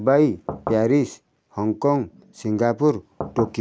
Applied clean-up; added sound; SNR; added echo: none; Knock / Wood; 10 dB; none.